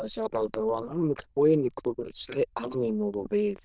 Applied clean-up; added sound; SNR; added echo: neural diffusion model UNIVERSE++.